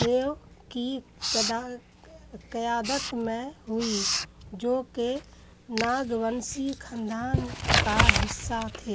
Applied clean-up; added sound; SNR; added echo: none; Writing; 0 dB; none.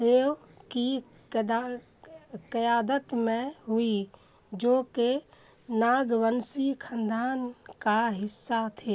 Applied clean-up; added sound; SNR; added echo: none; none; none; none.